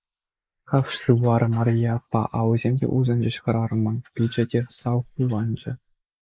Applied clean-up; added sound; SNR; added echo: neural mask model Resemble Enhance denoiser.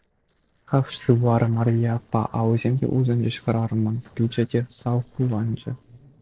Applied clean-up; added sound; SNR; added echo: neural separator model SepFormer DNS4.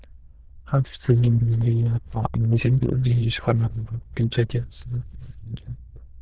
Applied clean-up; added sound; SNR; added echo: neural diffusion model UNIVERSE++.